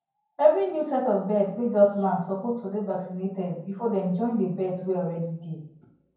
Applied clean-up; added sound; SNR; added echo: none; none; none; reverberation time 0.9 s.